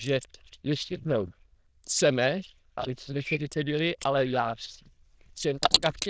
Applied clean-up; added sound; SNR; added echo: neural diffusion model UNIVERSE++.